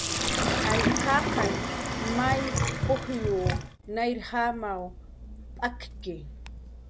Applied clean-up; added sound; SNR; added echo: none; Sink (filling or washing); -1 dB; none.